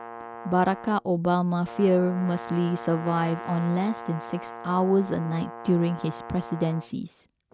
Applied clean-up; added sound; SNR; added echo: none; Brass instrument; 13 dB; none.